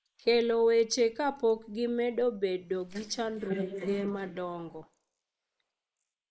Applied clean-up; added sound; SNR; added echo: neural mask model Resemble Enhance denoiser.